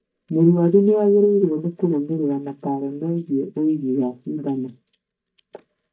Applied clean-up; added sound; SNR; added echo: neural mask model DeepFilterNet 3.